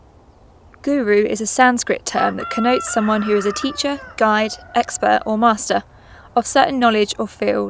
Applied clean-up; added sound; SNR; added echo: none; Chicken, rooster; 16 dB; none.